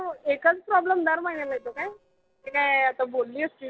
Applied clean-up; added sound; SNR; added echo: neural separator model SepFormer DNS4.